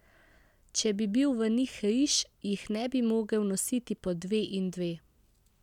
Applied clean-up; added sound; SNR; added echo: none; none; none; none.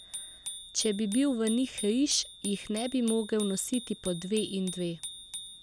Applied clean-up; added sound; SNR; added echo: none; Bicycle bell; 10 dB; none.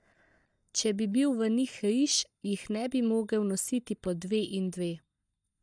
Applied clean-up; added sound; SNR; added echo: neural mask model DeepFilterNet 3.